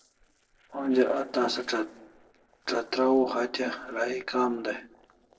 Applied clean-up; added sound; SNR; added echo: neural separator model SepFormer DNS4.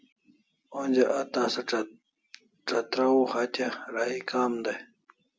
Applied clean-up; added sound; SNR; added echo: none; none; none; none.